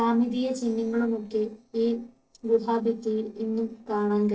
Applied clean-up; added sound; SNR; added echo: neural separator model SepFormer DNS4.